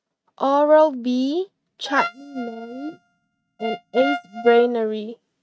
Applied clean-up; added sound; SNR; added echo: neural mask model RNNoise.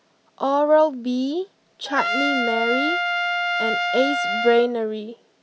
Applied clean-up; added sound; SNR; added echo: none; Trumpet; 1 dB; none.